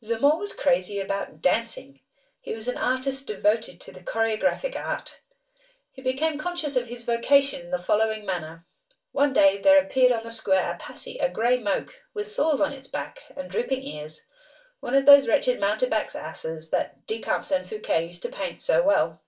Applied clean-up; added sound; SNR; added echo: none; none; none; reverberation time 0.2 s.